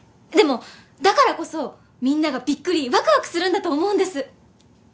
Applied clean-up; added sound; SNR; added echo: none; none; none; none.